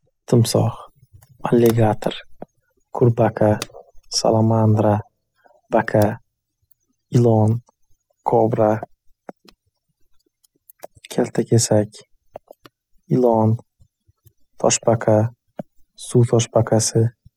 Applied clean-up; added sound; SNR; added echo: classical method spectral subtraction.